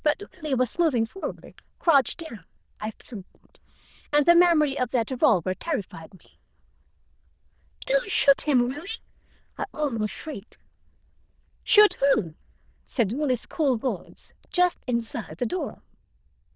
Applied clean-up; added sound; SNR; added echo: neural diffusion model UNIVERSE++.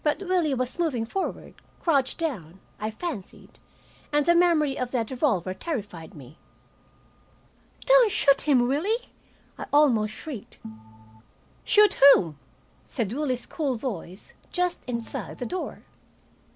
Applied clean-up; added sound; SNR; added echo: none; Organ; 16 dB; none.